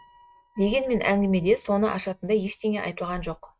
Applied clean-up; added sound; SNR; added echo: neural mask model RNNoise.